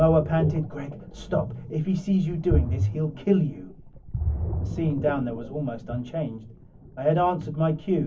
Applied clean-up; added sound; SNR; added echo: none; Ocean; 6 dB; reverberation time 0.3 s.